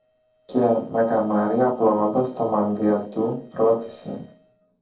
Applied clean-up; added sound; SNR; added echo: neural separator model SepFormer DNS4.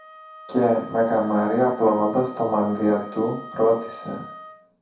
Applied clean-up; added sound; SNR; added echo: none; Wind instrument, woodwind instrument; 17 dB; reverberation time 0.6 s.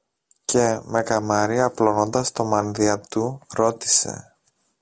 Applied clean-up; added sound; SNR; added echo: none; none; none; none.